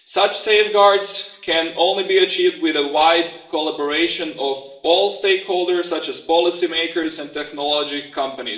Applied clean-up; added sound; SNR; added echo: none; none; none; reverberation time 0.6 s.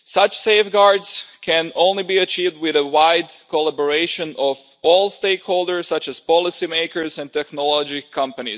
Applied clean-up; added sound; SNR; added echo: none; none; none; none.